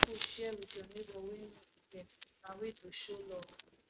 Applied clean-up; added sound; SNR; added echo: neural mask model RNNoise.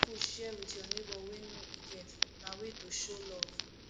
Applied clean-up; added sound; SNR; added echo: none; Crackle; -4 dB; none.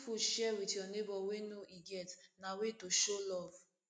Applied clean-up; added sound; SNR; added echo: none; none; none; none.